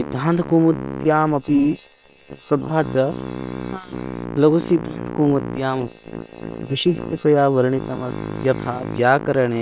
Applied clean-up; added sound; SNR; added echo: neural separator model SepFormer WHAM!.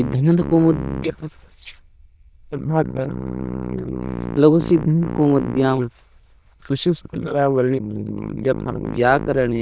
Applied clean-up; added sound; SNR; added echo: neural diffusion model UNIVERSE++.